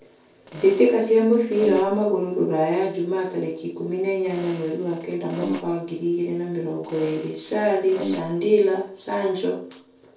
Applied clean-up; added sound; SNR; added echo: neural separator model SepFormer DNS4.